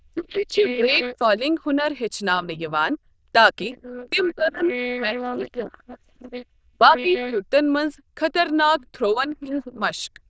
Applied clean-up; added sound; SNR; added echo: neural diffusion model UNIVERSE++.